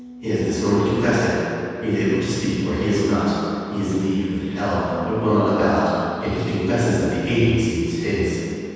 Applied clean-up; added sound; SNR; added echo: none; Bass guitar; 19 dB; reverberation time 2.1 s.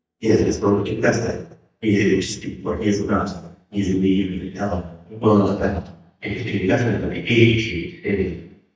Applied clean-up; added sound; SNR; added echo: neural mask model DeepFilterNet 3.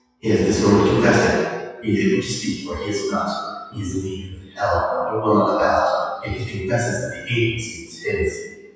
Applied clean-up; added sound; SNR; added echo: classical method WPE with log-MMSE.